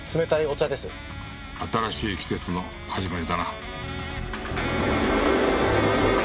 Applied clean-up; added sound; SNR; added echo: none; none; none; none.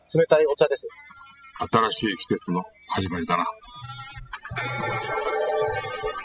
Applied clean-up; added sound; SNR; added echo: classical method spectral subtraction.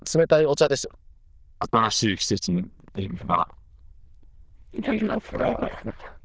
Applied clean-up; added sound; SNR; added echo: neural diffusion model UNIVERSE++.